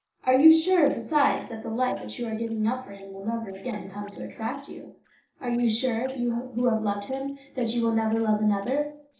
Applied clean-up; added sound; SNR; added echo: neural separator model SepFormer DNS4.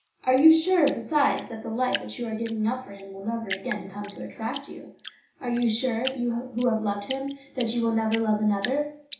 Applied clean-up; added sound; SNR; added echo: none; Drip; 16 dB; reverberation time 0.7 s.